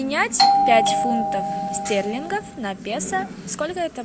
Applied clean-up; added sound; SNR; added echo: none; Doorbell; -3 dB; none.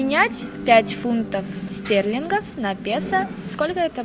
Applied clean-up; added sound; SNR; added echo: none; none; none; none.